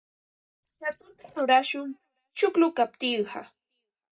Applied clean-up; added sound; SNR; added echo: neural mask model DeepFilterNet 3.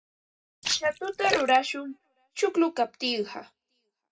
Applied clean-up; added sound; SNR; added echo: none; Splash, splatter; 7 dB; reverberation time 0.2 s.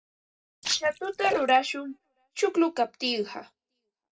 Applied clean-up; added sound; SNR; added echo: neural separator model SepFormer DNS4.